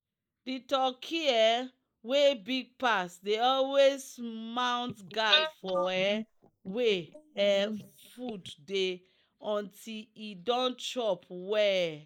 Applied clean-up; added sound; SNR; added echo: neural mask model Resemble Enhance denoiser.